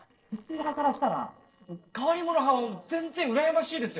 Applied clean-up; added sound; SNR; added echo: neural separator model SepFormer DNS4.